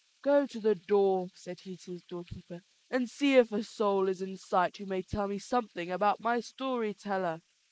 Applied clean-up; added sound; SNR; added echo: neural mask model Resemble Enhance denoiser.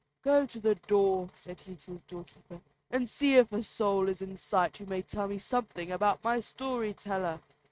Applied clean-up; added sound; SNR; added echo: neural mask model RNNoise.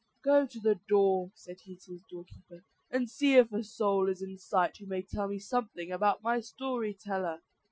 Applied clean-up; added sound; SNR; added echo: classical method Wiener filter.